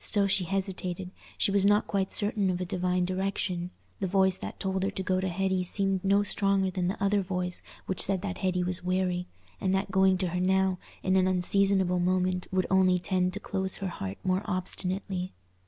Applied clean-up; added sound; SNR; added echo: none; none; none; none.